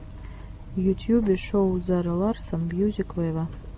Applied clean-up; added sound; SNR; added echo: none; none; none; none.